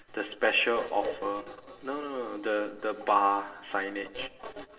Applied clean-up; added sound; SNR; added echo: none; none; none; reverberation time 0.8 s.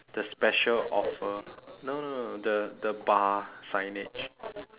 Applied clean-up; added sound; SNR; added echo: none; none; none; none.